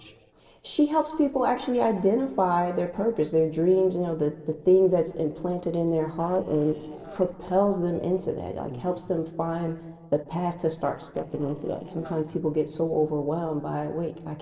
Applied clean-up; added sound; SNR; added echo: neural separator model SepFormer DNS4.